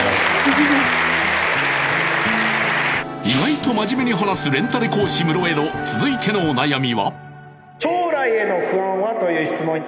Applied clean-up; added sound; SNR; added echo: none; Wind instrument, woodwind instrument; 19 dB; none.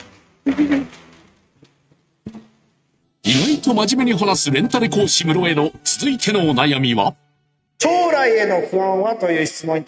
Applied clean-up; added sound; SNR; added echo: neural mask model RNNoise.